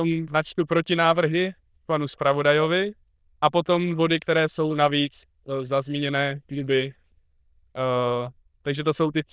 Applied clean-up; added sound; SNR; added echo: neural diffusion model UNIVERSE++.